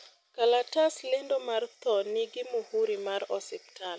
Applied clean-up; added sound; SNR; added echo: none; none; none; none.